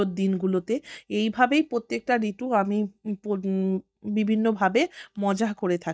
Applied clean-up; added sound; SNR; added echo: neural mask model DeepFilterNet 3.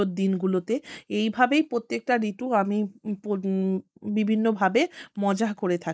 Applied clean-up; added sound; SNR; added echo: neural mask model Resemble Enhance denoiser.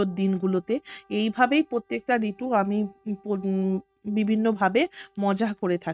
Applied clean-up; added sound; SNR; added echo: neural mask model RNNoise.